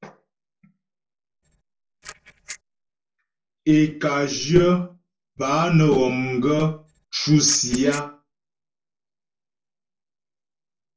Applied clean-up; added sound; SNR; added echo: neural separator model SepFormer DNS4.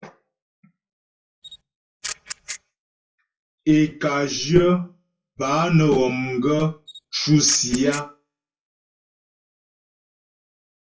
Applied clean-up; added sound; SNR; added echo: classical method WPE with log-MMSE.